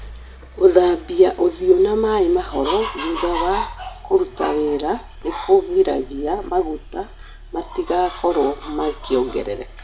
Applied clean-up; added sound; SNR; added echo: none; Car; 17 dB; none.